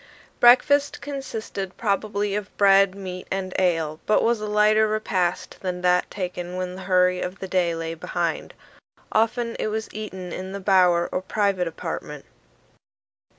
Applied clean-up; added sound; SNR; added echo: none; none; none; none.